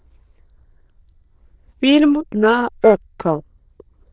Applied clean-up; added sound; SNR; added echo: neural diffusion model UNIVERSE++.